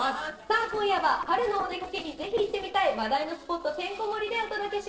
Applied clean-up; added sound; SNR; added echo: neural separator model SepFormer DNS4.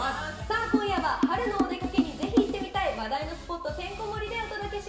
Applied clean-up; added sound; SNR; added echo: none; Drum; -2 dB; reverberation time 0.8 s.